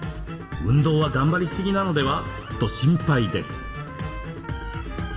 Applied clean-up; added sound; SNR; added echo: none; Trumpet; 17 dB; reverberation time 1.5 s.